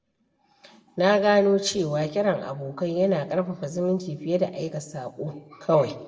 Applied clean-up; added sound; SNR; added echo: none; none; none; reverberation time 0.7 s.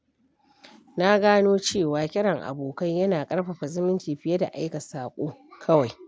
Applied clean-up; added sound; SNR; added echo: none; none; none; none.